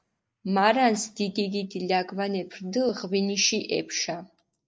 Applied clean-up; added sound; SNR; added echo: neural mask model Resemble Enhance denoiser.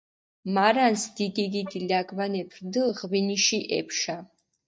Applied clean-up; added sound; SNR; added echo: neural mask model DeepFilterNet 3.